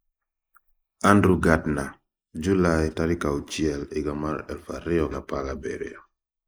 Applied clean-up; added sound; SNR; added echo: neural mask model Resemble Enhance denoiser.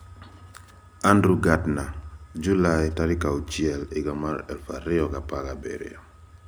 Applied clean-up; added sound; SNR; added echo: none; none; none; none.